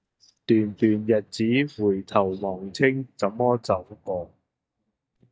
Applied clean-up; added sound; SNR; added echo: neural mask model DeepFilterNet 3.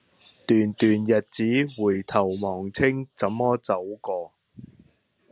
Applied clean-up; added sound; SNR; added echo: none; none; none; none.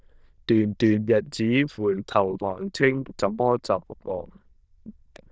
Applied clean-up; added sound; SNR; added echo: neural diffusion model UNIVERSE++.